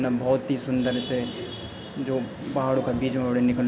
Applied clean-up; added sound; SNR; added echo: none; none; none; none.